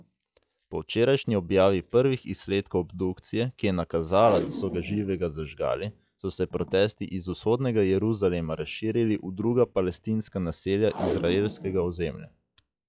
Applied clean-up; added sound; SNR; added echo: classical method log-MMSE.